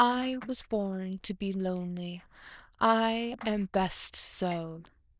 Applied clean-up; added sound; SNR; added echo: neural diffusion model UNIVERSE++.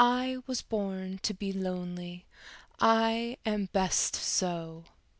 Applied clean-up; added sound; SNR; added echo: none; none; none; none.